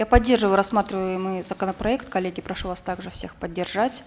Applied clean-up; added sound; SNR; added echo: none; none; none; none.